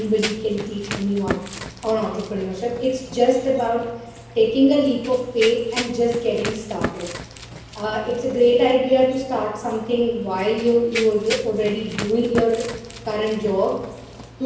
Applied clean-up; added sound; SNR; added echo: none; Run; 12 dB; reverberation time 0.9 s.